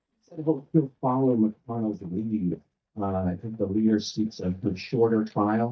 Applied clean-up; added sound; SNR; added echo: neural mask model DeepFilterNet 3.